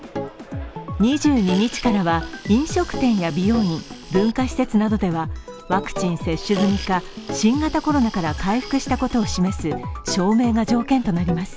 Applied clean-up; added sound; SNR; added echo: none; Tools; 19 dB; none.